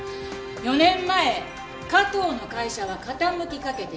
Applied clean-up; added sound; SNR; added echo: none; none; none; none.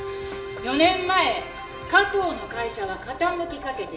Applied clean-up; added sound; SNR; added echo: none; none; none; reverberation time 1.2 s.